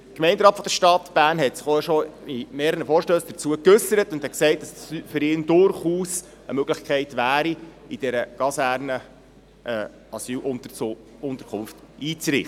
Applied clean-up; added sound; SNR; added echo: none; none; none; none.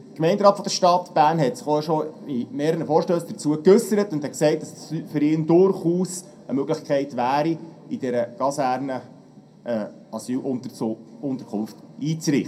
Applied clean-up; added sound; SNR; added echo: none; none; none; reverberation time 0.2 s.